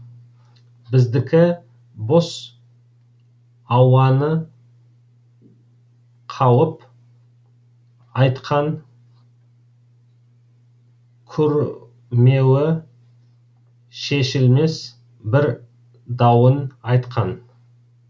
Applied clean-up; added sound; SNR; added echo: none; none; none; none.